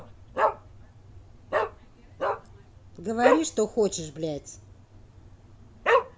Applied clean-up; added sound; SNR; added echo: none; Dog; -3 dB; none.